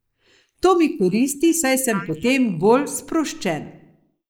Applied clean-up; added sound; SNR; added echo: neural mask model Resemble Enhance denoiser.